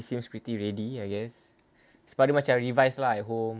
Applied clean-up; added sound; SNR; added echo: none; none; none; none.